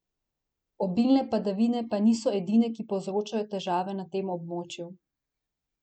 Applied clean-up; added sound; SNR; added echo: none; none; none; none.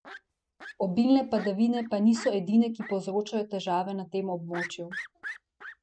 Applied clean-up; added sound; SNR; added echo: neural mask model RNNoise.